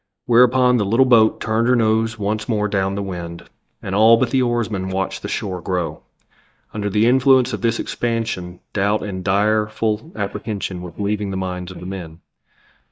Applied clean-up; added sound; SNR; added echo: neural mask model DeepFilterNet 3.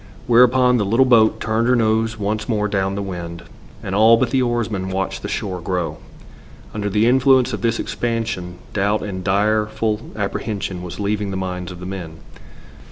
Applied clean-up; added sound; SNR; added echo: none; none; none; none.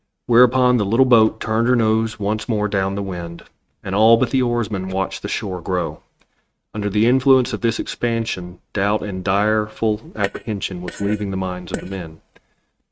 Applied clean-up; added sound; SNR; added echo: neural mask model RNNoise.